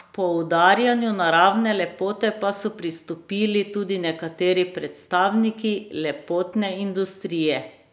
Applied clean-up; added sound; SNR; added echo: none; none; none; none.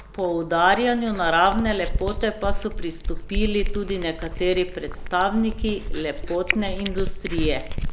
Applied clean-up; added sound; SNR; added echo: none; Cat; 3 dB; none.